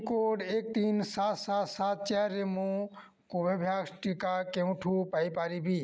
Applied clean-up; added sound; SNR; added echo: none; none; none; none.